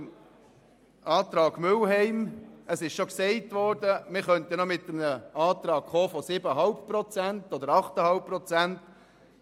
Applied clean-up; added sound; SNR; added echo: none; none; none; none.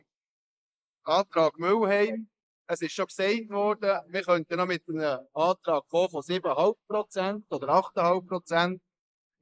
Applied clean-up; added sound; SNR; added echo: neural mask model Resemble Enhance denoiser.